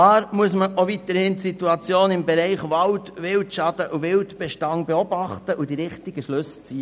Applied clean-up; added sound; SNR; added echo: none; none; none; none.